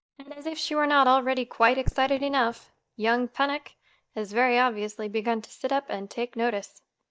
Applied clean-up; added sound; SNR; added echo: neural mask model DeepFilterNet 3.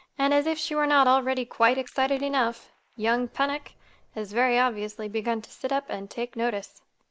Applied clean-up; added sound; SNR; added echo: neural mask model Resemble Enhance denoiser.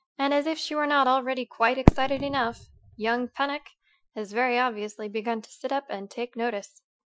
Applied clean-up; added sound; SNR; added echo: classical method Wiener filter.